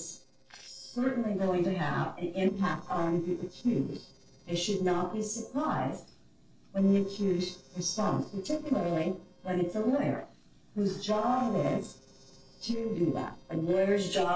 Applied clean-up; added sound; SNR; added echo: neural separator model SepFormer DNS4.